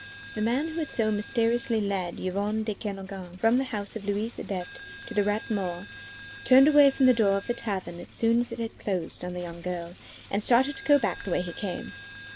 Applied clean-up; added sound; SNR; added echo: none; Coin (dropping); 18 dB; none.